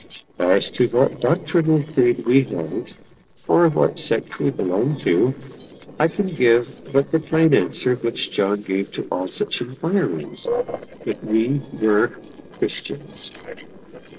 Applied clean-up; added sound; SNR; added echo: neural separator model SepFormer DNS4.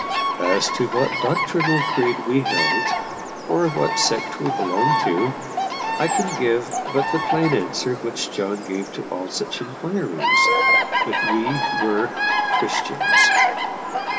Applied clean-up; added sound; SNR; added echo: none; Bird vocalization, bird call, bird song; -2 dB; reverberation time 1.2 s.